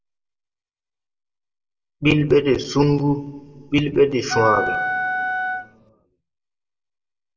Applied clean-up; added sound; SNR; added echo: none; Wind instrument, woodwind instrument; 1 dB; reverberation time 1.7 s.